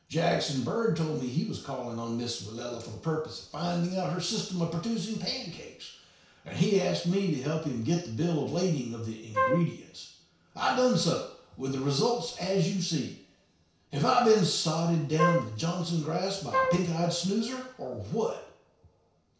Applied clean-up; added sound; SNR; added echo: none; Wind instrument, woodwind instrument; 1 dB; reverberation time 0.6 s.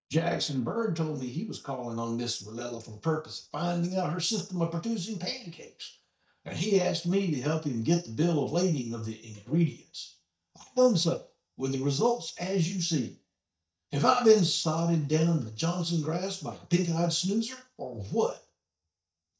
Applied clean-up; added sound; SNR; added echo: neural mask model DeepFilterNet 3.